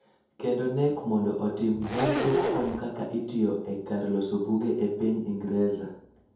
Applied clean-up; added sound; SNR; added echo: none; Zipper (clothing); 2 dB; reverberation time 0.7 s.